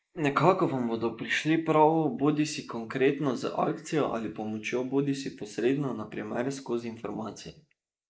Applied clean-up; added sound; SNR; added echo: neural mask model Resemble Enhance denoiser.